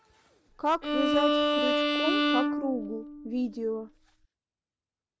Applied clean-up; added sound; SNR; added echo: none; Bowed string instrument; -5 dB; none.